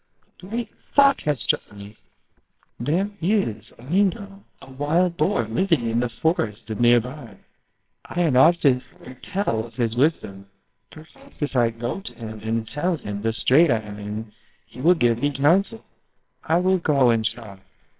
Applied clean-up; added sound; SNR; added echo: neural separator model SepFormer WHAMR!.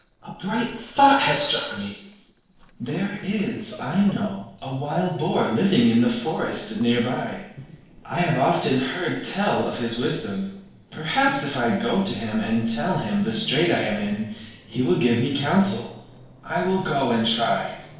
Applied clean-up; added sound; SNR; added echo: neural separator model SepFormer DNS4.